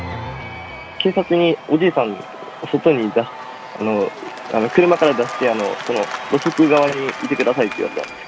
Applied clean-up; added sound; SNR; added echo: none; Applause / Crowd / Cheering; 12 dB; none.